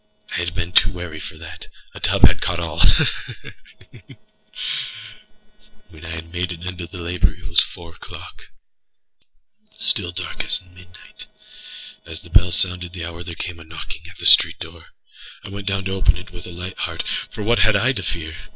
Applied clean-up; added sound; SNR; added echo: neural separator model SepFormer DNS4.